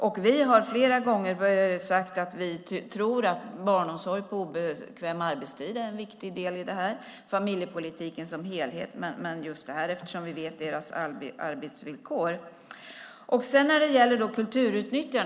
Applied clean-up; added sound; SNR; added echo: none; none; none; none.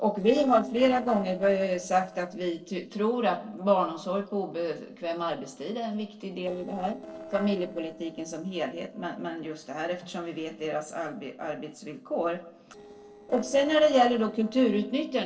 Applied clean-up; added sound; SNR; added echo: neural separator model SepFormer DNS4.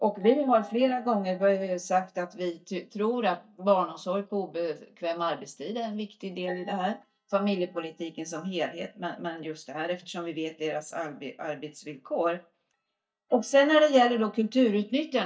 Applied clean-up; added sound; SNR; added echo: neural mask model DeepFilterNet 3.